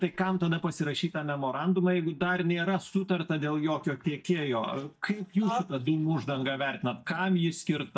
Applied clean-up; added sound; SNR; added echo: neural mask model DeepFilterNet 3.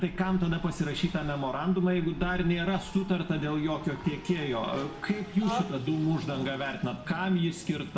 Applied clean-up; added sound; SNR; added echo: none; Race car, auto racing; 13 dB; reverberation time 0.8 s.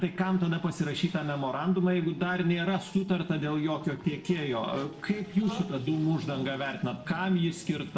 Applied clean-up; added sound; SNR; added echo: neural separator model SepFormer DNS4.